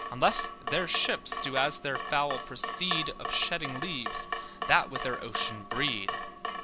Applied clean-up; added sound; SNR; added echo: none; Drip / Water tap, faucet; 6 dB; none.